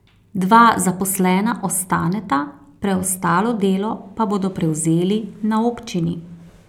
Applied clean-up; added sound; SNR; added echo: none; none; none; none.